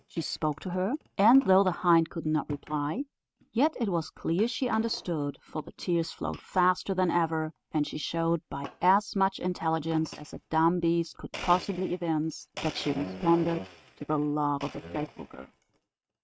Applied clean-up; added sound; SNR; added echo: neural mask model RNNoise.